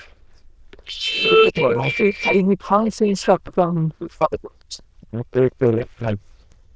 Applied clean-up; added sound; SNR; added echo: neural diffusion model UNIVERSE++.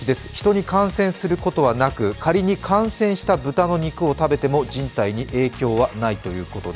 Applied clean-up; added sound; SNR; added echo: none; none; none; none.